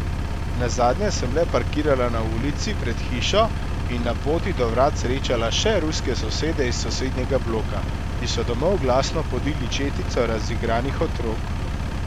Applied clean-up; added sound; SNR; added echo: none; Engine; 0 dB; none.